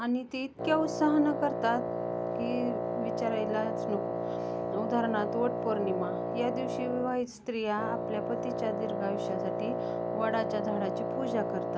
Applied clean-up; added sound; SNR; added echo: none; Wind instrument, woodwind instrument; 1 dB; none.